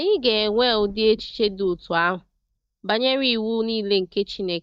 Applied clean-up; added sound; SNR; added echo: neural mask model DeepFilterNet 3.